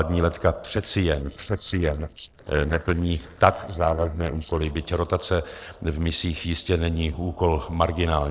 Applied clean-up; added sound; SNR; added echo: neural separator model SepFormer DNS4.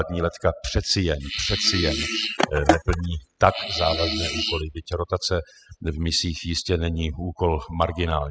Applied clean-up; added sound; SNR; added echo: classical method spectral subtraction.